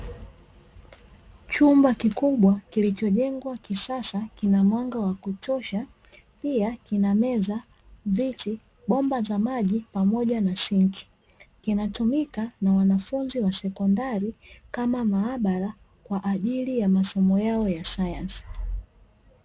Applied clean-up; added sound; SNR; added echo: none; none; none; none.